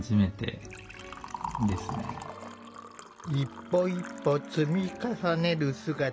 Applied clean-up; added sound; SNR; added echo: none; Liquid; 14 dB; none.